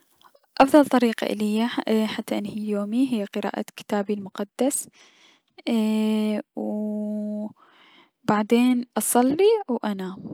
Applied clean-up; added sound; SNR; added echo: none; none; none; none.